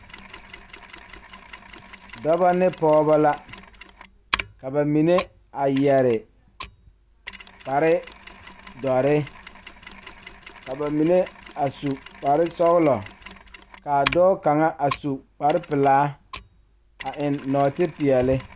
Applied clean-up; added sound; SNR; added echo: none; Mechanisms; 14 dB; none.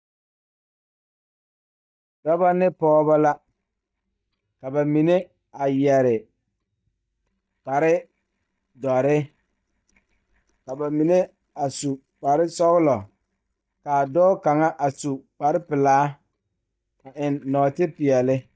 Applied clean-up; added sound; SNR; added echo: neural mask model DeepFilterNet 3.